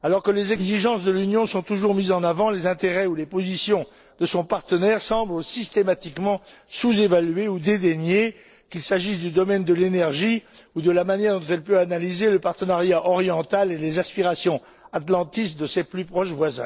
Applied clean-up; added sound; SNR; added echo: neural separator model SepFormer DNS4.